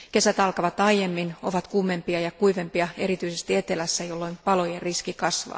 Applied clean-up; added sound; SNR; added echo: none; none; none; none.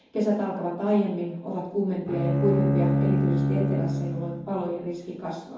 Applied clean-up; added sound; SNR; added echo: none; Bowed string instrument; -2 dB; reverberation time 0.9 s.